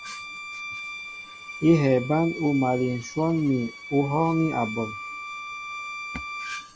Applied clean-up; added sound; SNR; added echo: none; Bowed string instrument; 11 dB; none.